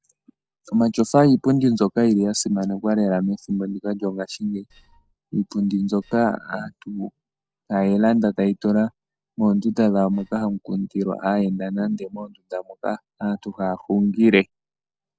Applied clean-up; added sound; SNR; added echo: neural separator model SepFormer DNS4.